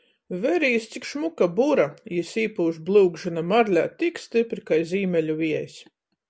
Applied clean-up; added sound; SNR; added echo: none; none; none; none.